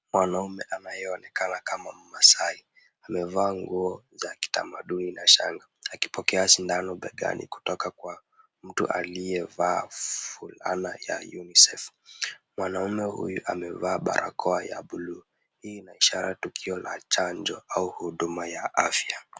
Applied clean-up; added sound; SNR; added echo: none; none; none; none.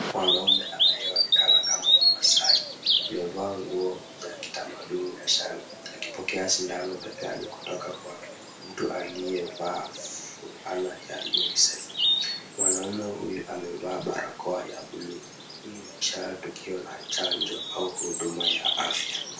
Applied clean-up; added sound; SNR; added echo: none; Bird vocalization, bird call, bird song; -3 dB; reverberation time 0.3 s.